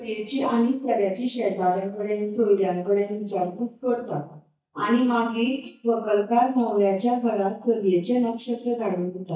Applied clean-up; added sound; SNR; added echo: neural mask model DeepFilterNet 3.